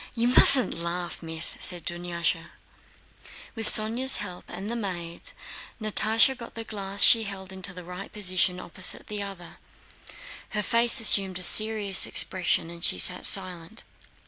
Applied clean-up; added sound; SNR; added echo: none; none; none; none.